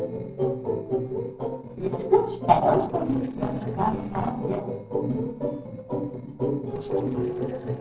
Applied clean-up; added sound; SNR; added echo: neural separator model SepFormer DNS4.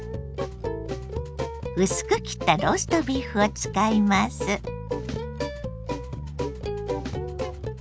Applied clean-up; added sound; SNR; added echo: none; none; none; none.